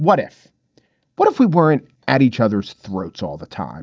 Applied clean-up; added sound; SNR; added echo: neural mask model DeepFilterNet 3.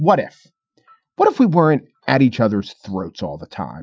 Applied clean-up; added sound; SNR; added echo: classical method Wiener filter.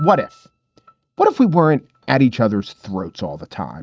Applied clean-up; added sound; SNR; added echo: neural mask model RNNoise.